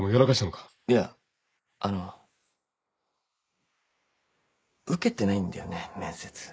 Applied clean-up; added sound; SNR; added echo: neural mask model Resemble Enhance denoiser.